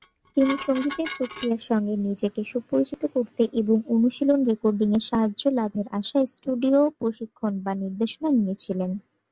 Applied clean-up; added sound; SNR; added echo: none; Dishes, pots, and pans; 13 dB; none.